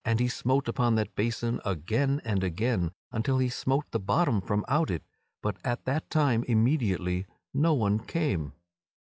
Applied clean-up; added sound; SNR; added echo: none; none; none; none.